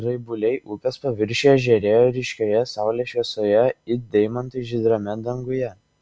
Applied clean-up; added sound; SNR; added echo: none; none; none; none.